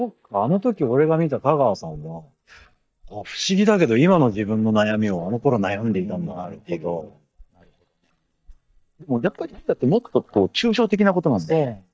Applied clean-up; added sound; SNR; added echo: neural mask model DeepFilterNet 3.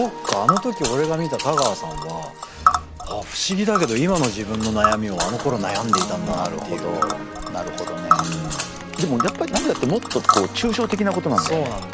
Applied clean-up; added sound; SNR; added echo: none; Tick; 3 dB; none.